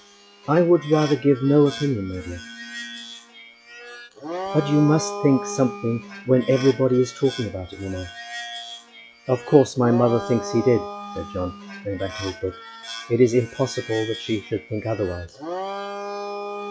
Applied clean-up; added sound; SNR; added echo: classical method log-MMSE.